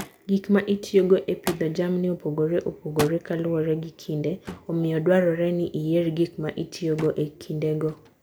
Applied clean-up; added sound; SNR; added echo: none; Thump, thud; 17 dB; none.